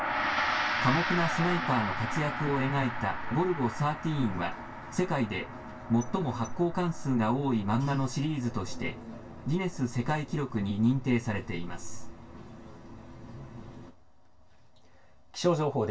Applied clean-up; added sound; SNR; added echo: none; Gong; 7 dB; reverberation time 0.2 s.